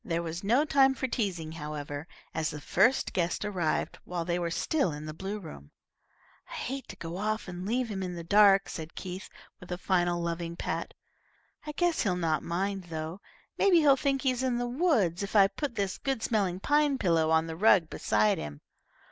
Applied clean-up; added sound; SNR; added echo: none; none; none; none.